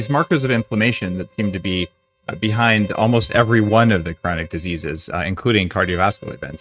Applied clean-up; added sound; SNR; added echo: neural mask model RNNoise.